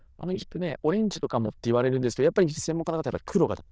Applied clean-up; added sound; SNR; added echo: neural diffusion model UNIVERSE++.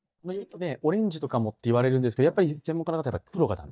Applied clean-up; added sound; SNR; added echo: neural mask model DeepFilterNet 3.